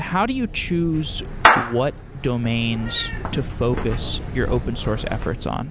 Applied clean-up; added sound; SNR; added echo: none; Meow / Clapping; 1 dB; none.